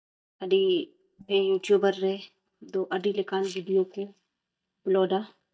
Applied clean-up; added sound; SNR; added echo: neural mask model DeepFilterNet 3.